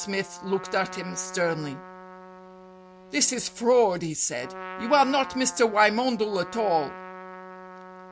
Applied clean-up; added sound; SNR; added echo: none; Trumpet; 15 dB; none.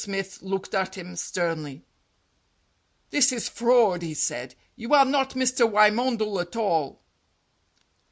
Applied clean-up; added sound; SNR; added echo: none; none; none; none.